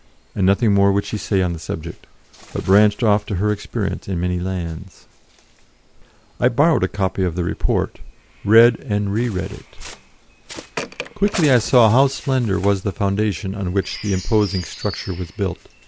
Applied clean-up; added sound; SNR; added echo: none; Bird; 19 dB; none.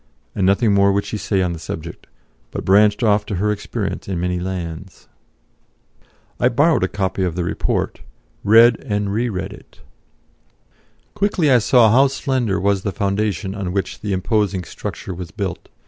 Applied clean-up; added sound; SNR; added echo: none; none; none; none.